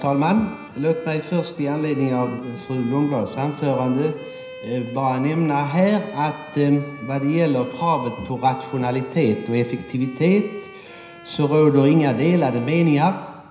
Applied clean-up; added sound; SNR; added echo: none; Bowed string instrument; 19 dB; reverberation time 0.9 s.